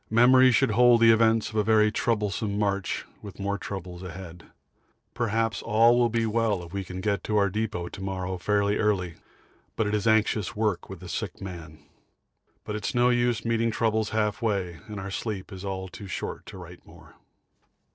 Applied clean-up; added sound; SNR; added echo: neural separator model SepFormer DNS4.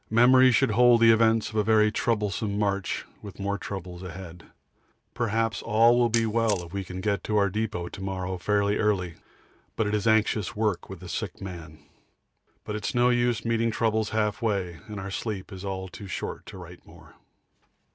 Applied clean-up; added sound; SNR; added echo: none; Camera; 13 dB; none.